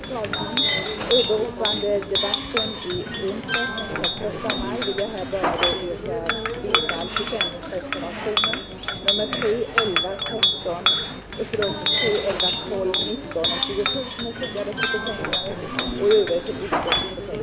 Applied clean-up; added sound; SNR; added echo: none; Chink, clink; -2 dB; none.